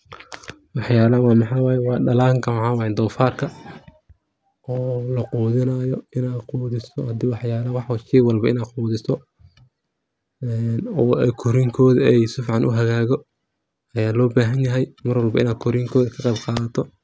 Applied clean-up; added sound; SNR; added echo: none; none; none; none.